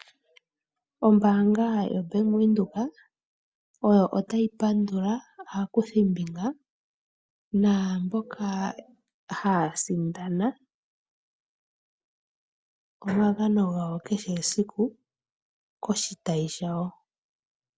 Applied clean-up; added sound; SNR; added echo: none; none; none; none.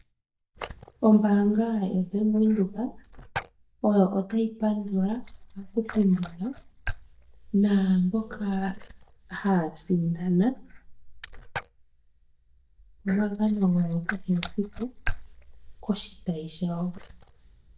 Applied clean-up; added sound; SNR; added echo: neural mask model DeepFilterNet 3.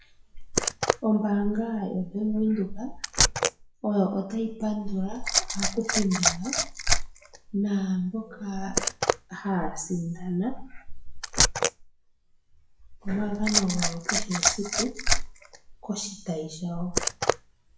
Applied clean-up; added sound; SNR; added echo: classical method WPE with log-MMSE.